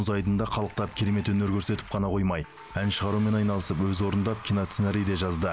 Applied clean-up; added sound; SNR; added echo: none; none; none; none.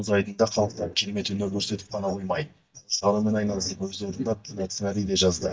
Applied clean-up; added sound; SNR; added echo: neural mask model DeepFilterNet 3.